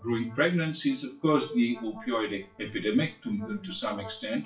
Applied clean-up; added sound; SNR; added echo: classical method WPE with log-MMSE.